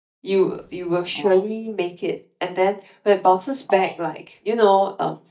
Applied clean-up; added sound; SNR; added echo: neural mask model DeepFilterNet 3.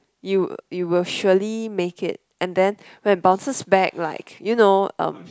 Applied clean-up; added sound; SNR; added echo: none; none; none; none.